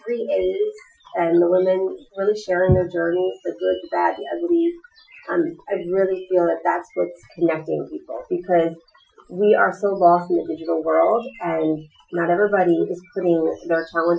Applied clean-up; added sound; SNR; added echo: classical method Wiener filter.